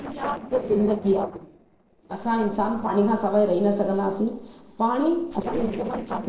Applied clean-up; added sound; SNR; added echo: neural separator model SepFormer DNS4.